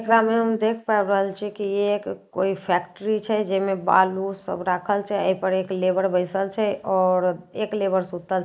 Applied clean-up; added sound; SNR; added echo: neural mask model Resemble Enhance denoiser.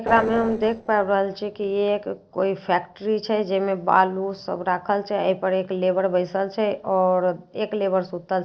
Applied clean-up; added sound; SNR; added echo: neural separator model SepFormer DNS4.